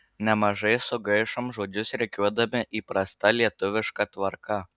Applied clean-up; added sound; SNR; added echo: none; none; none; none.